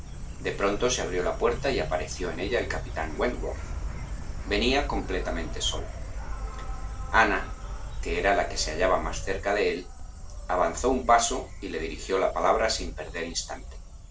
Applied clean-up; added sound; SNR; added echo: none; Insect; 6 dB; none.